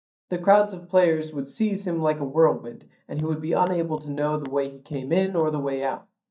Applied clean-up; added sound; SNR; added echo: neural mask model DeepFilterNet 3.